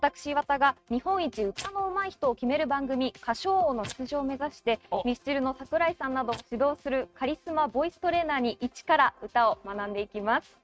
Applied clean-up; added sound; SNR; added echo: neural mask model RNNoise.